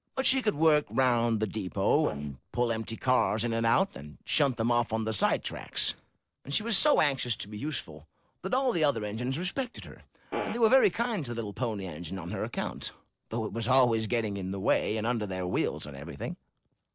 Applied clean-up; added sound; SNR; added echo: neural separator model SepFormer DNS4.